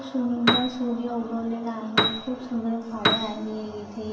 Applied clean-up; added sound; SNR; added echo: none; Piano; 0 dB; reverberation time 0.9 s.